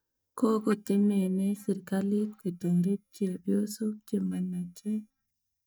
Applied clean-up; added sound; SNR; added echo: neural mask model DeepFilterNet 3.